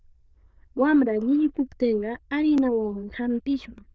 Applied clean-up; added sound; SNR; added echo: neural diffusion model UNIVERSE++.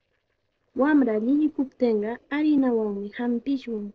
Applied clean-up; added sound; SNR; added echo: neural separator model SepFormer DNS4.